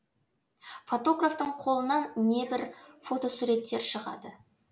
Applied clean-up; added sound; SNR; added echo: none; none; none; none.